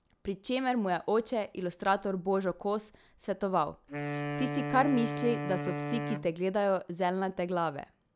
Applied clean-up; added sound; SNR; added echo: none; Wind instrument, woodwind instrument; 5 dB; none.